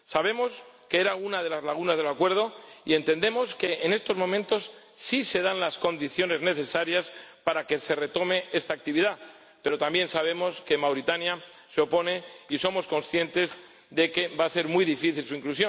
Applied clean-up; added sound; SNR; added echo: none; none; none; none.